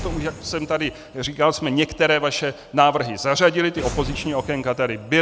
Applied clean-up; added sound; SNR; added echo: none; Boom; 15 dB; none.